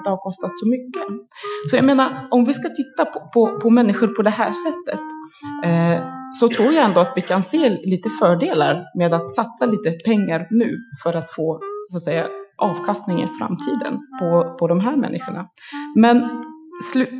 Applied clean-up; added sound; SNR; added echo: classical method Wiener filter.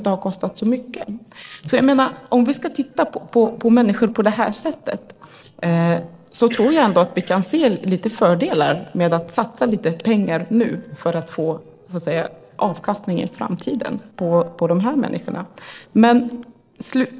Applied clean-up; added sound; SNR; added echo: neural separator model SepFormer DNS4.